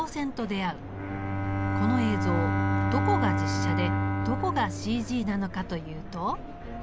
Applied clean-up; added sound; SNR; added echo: none; Bowed string instrument; -1 dB; none.